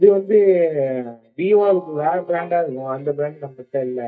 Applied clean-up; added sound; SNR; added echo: neural mask model DeepFilterNet 3.